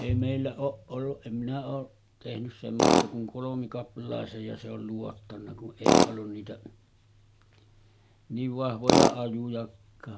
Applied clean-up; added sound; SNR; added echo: none; Tools; -4 dB; none.